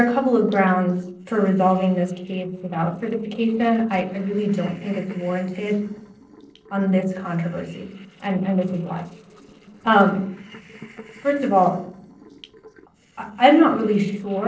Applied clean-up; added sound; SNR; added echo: neural separator model SepFormer DNS4.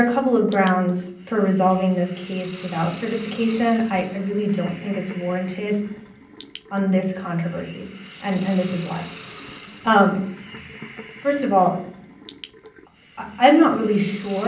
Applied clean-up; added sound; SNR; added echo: none; Hiss; 18 dB; reverberation time 0.6 s.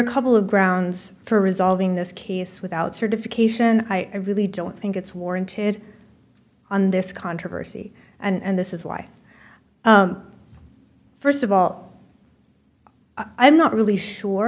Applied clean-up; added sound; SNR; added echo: none; none; none; none.